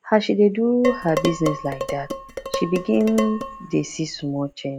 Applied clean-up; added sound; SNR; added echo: none; Dishes, pots, and pans; 8 dB; none.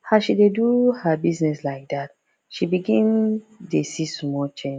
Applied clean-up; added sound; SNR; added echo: none; none; none; none.